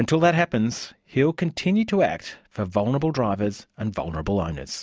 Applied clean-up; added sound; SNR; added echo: none; none; none; none.